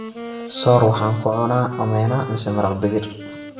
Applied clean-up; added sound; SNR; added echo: none; Wind instrument, woodwind instrument; 14 dB; reverberation time 0.8 s.